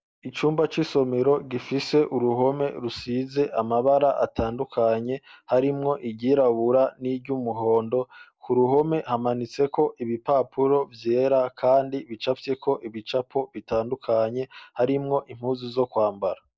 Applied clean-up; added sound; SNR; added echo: none; none; none; none.